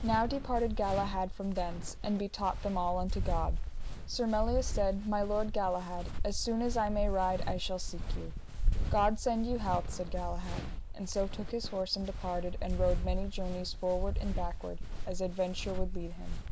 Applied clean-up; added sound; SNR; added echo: none; Walk, footsteps; 0 dB; none.